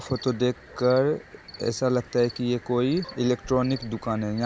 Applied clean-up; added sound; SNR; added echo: none; Cricket; 19 dB; none.